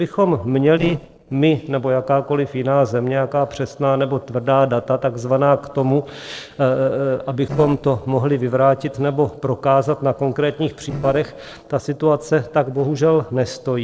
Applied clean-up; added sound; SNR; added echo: neural separator model SepFormer DNS4.